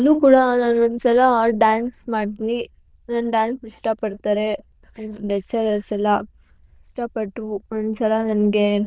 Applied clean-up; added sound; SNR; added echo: neural diffusion model UNIVERSE++.